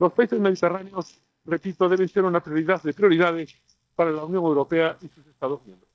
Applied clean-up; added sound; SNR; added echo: neural mask model DeepFilterNet 3.